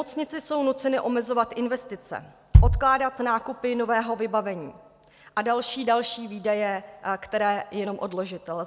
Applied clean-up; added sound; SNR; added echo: none; Bass drum; -4 dB; none.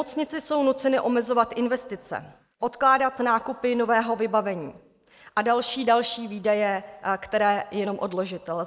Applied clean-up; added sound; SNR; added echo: neural mask model Resemble Enhance denoiser.